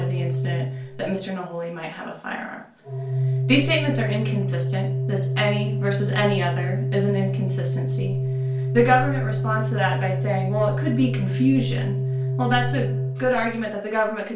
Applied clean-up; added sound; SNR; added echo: none; Organ; 0 dB; reverberation time 0.3 s.